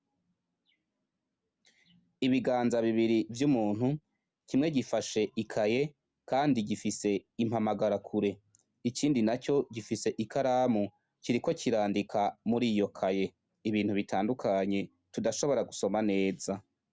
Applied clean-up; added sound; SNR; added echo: none; none; none; none.